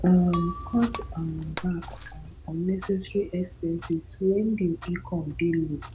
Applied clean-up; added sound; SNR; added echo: none; Shatter + Clock; 12 dB; none.